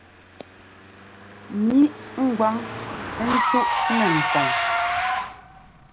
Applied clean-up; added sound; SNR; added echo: none; Engine / Car; 1 dB; none.